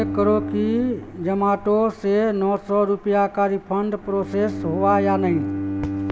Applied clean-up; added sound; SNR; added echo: none; Bowed string instrument; 8 dB; reverberation time 1.2 s.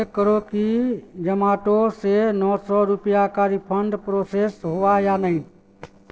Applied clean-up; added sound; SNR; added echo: neural separator model SepFormer DNS4.